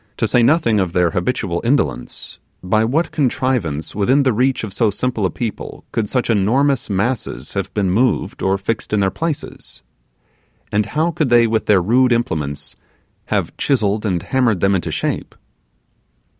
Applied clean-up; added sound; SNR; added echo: none; none; none; none.